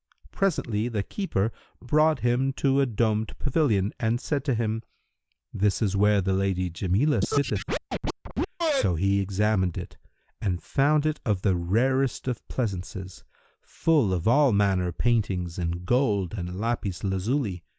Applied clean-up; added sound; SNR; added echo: neural mask model Resemble Enhance denoiser.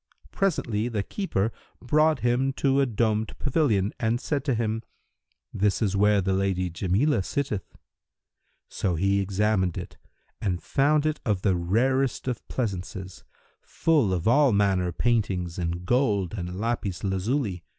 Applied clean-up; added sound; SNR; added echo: none; none; none; none.